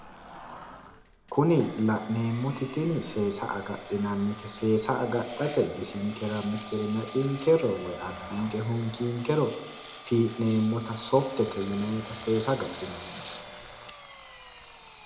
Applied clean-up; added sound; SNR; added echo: none; Engine; 14 dB; reverberation time 0.5 s.